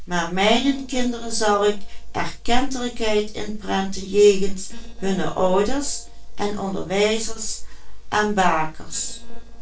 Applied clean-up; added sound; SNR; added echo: neural separator model SepFormer DNS4.